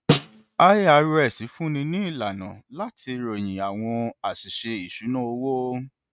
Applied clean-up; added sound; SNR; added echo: neural mask model RNNoise.